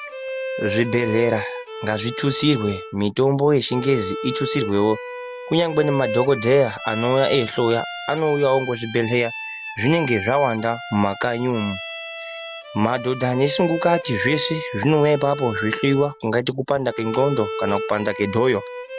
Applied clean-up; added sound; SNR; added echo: none; Bowed string instrument; 10 dB; none.